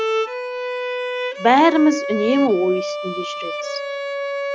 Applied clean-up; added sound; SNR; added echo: none; Bowed string instrument; 5 dB; none.